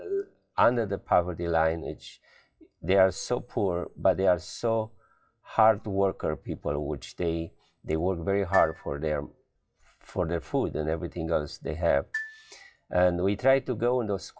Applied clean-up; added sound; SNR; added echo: classical method WPE with log-MMSE.